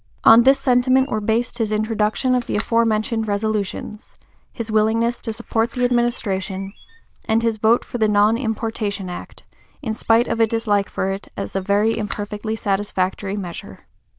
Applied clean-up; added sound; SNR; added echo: neural diffusion model UNIVERSE++.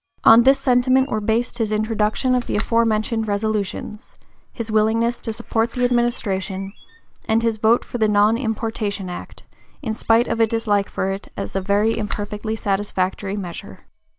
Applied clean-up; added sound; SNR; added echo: none; Slam; 14 dB; none.